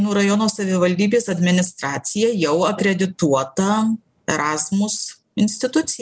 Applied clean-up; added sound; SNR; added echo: none; none; none; none.